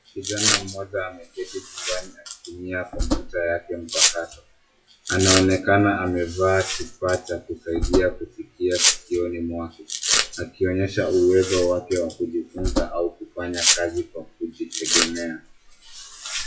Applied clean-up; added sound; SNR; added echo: classical method WPE with log-MMSE.